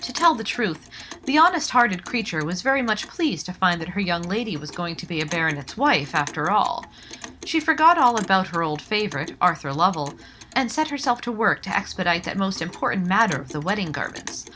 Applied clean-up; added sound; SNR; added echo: none; Clock; 19 dB; none.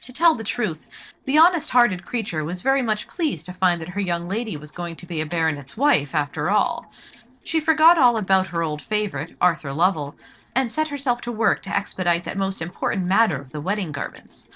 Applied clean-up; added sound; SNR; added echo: neural separator model SepFormer DNS4.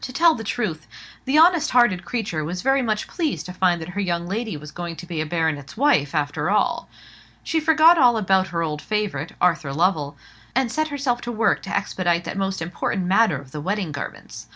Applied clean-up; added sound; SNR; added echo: none; none; none; none.